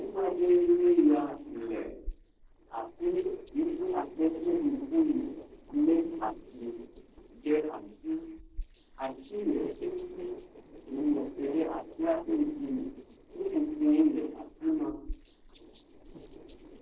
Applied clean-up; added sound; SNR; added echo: neural separator model SepFormer DNS4.